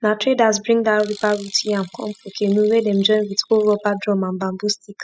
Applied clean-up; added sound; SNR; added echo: classical method spectral subtraction.